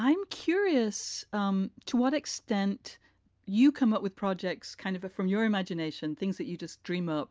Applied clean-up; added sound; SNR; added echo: none; none; none; none.